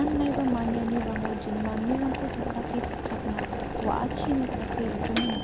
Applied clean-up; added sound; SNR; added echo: none; Boiling + Microwave oven; 0 dB; none.